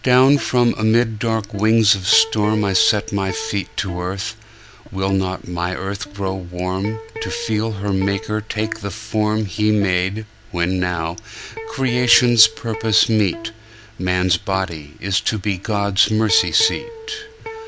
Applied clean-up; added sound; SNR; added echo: none; Electric guitar; 16 dB; none.